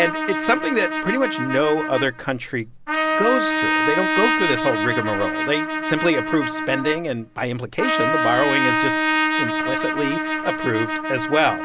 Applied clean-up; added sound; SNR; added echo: none; Trumpet; 0 dB; none.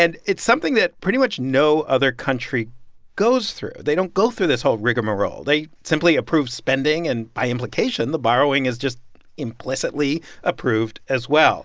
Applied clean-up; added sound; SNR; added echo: none; none; none; none.